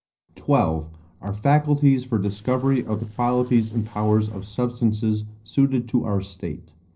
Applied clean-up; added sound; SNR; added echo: neural separator model SepFormer DNS4.